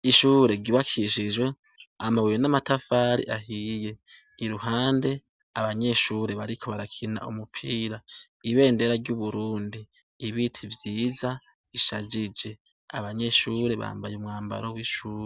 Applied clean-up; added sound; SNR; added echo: none; none; none; none.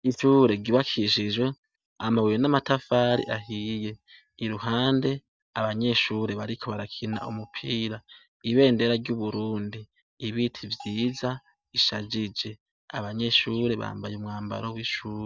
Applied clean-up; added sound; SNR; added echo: neural mask model DeepFilterNet 3.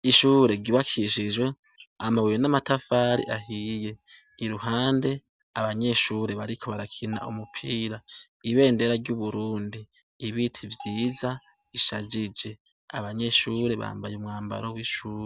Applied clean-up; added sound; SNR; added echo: none; Bell; 20 dB; none.